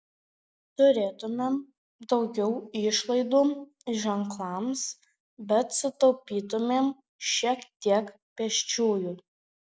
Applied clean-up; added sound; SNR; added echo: none; none; none; none.